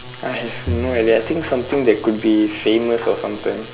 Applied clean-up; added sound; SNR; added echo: none; Bowed string instrument; 13 dB; reverberation time 1.1 s.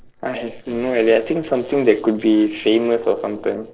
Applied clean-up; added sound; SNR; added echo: neural separator model SepFormer DNS4.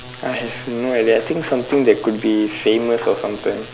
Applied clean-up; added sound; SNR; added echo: none; none; none; none.